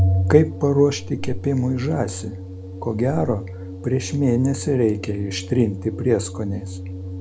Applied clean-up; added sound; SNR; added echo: none; Organ; 6 dB; none.